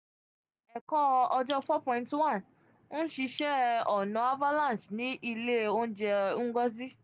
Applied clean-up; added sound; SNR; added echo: none; Drip; 17 dB; none.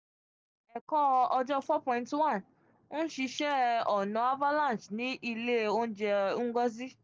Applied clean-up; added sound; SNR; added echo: neural separator model SepFormer DNS4.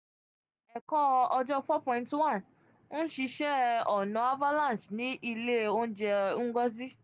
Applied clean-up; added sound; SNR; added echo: none; none; none; none.